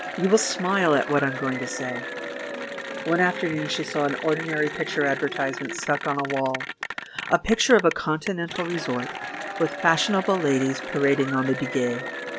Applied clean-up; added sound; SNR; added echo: none; Applause / Cheering; 8 dB; none.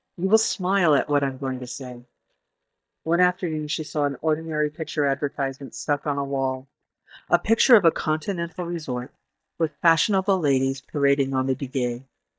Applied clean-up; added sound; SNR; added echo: neural mask model DeepFilterNet 3.